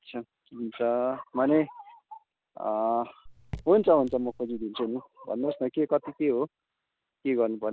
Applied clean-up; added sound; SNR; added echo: none; Raindrop / Drip; 16 dB; none.